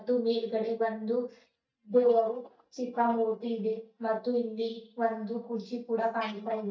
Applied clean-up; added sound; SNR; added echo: neural mask model DeepFilterNet 3.